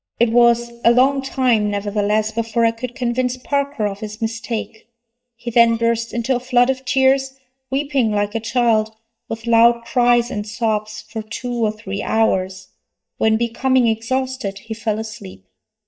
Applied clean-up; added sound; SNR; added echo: neural mask model DeepFilterNet 3.